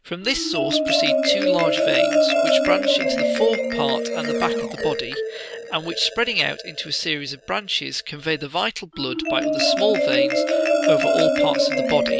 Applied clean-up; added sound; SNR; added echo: none; Marimba, xylophone; -3 dB; none.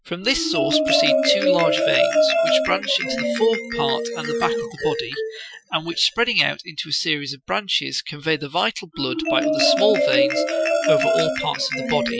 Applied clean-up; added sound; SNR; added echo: classical method Wiener filter.